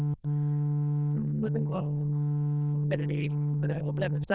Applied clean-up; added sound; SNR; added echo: neural diffusion model UNIVERSE++.